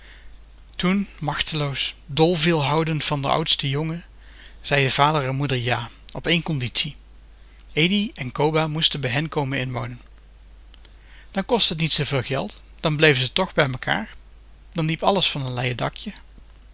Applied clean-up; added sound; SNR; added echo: none; none; none; none.